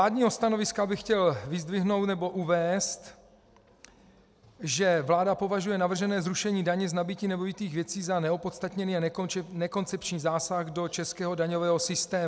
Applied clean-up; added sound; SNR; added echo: none; none; none; none.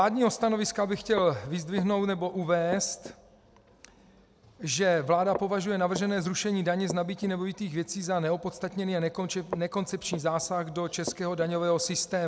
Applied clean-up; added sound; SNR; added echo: none; Walk, footsteps; 16 dB; none.